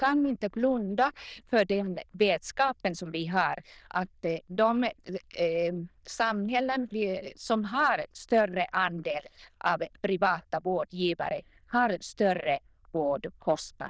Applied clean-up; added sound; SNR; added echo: neural diffusion model UNIVERSE++.